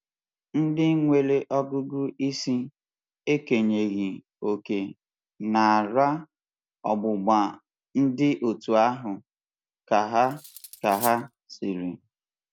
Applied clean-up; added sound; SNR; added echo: none; Cutlery, silverware; 14 dB; none.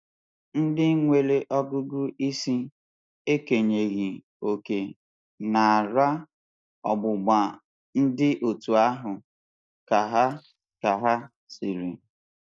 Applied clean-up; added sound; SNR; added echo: neural mask model DeepFilterNet 3.